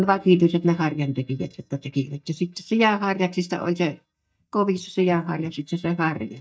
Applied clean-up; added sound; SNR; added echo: neural mask model DeepFilterNet 3.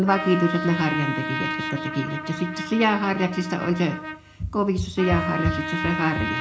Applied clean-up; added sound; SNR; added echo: none; Trumpet; 6 dB; reverberation time 0.3 s.